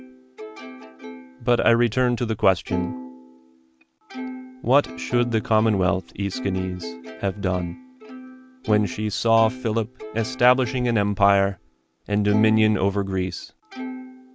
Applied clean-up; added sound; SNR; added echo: none; Plucked string instrument; 13 dB; none.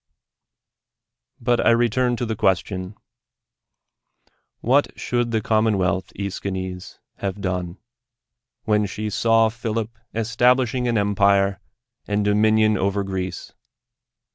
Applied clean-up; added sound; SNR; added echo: none; none; none; none.